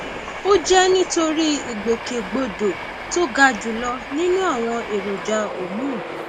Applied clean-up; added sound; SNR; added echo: none; Train; 10 dB; none.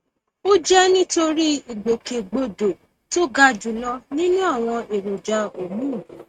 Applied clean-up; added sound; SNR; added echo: neural mask model RNNoise.